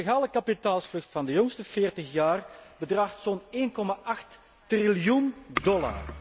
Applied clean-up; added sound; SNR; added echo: none; none; none; none.